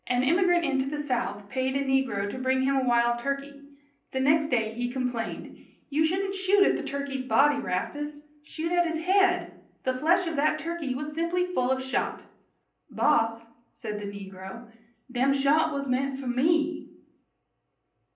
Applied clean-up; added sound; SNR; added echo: none; none; none; reverberation time 0.6 s.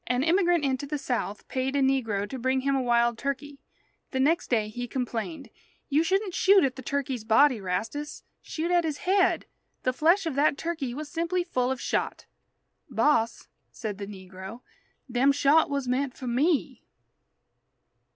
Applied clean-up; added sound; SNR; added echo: none; none; none; none.